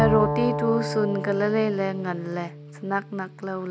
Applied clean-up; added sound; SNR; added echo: none; Bowed string instrument; 4 dB; none.